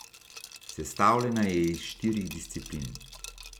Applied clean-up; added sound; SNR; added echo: none; Liquid; 16 dB; none.